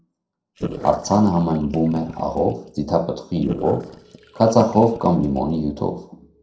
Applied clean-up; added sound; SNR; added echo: neural separator model SepFormer DNS4.